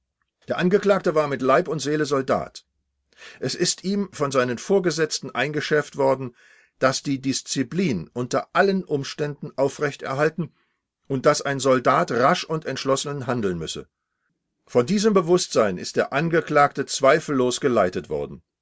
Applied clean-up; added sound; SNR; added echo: none; none; none; none.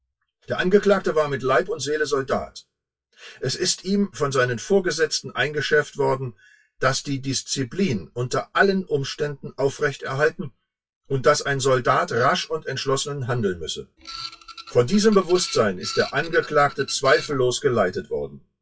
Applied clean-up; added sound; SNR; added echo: classical method WPE with log-MMSE.